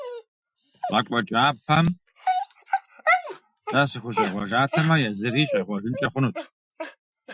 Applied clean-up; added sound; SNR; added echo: classical method Wiener filter.